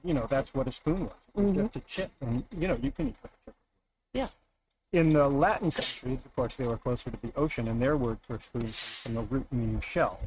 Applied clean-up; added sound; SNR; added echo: neural mask model RNNoise.